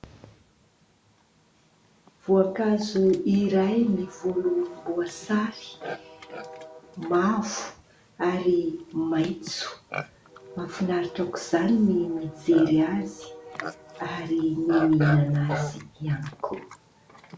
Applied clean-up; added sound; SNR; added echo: none; Livestock, farm animals, working animals; 14 dB; none.